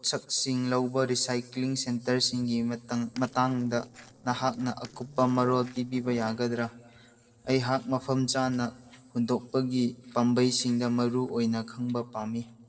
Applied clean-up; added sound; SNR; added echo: neural separator model SepFormer DNS4.